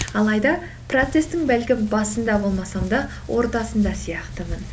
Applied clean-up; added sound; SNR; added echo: none; Tearing; 11 dB; none.